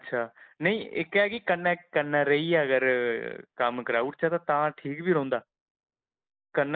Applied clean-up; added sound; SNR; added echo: neural mask model Resemble Enhance denoiser.